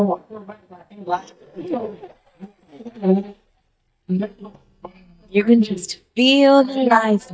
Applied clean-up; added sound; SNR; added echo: neural mask model DeepFilterNet 3.